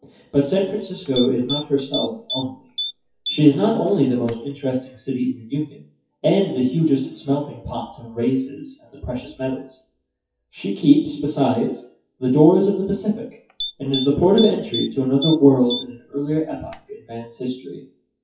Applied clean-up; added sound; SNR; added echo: classical method WPE with log-MMSE.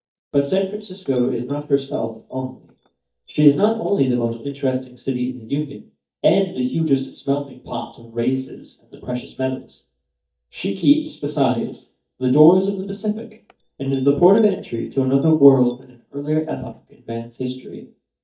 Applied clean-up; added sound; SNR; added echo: neural mask model DeepFilterNet 3.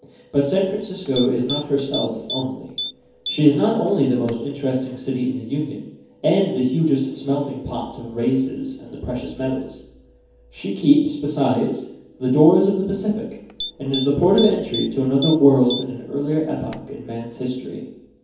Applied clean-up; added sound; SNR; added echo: none; Typing; 11 dB; reverberation time 0.9 s.